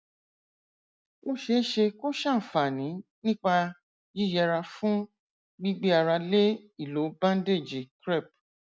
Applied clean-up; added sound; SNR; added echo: none; none; none; none.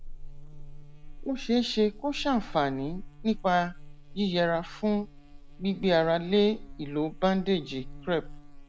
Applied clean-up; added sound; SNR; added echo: none; Buzz; 13 dB; none.